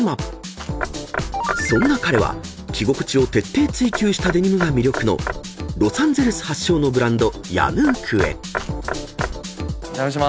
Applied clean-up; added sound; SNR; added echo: none; Knock / Wood; 10 dB; none.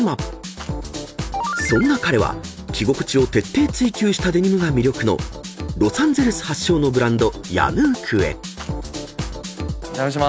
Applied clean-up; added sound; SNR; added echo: none; none; none; none.